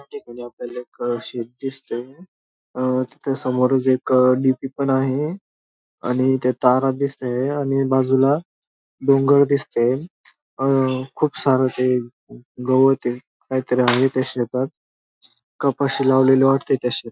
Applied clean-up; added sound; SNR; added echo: classical method Wiener filter.